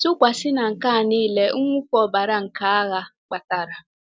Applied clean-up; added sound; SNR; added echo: none; none; none; none.